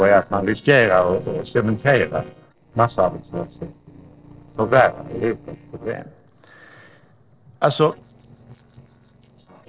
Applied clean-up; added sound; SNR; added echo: neural separator model SepFormer DNS4.